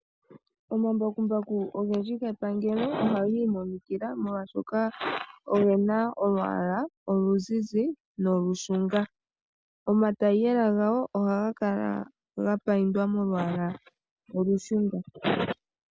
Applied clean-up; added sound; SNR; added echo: none; none; none; none.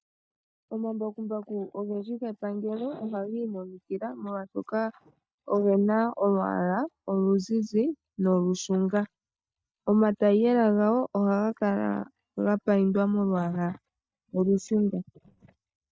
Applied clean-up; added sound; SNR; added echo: neural mask model DeepFilterNet 3.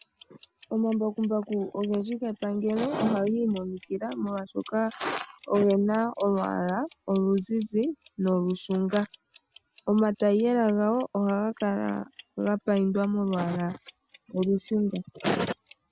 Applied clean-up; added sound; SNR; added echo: none; Clock; 16 dB; none.